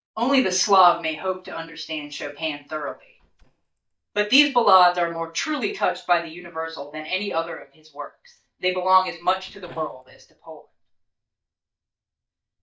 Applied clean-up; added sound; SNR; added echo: neural mask model DeepFilterNet 3.